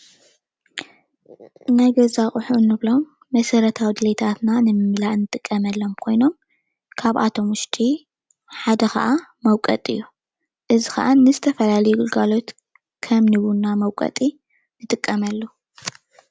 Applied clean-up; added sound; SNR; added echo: none; none; none; none.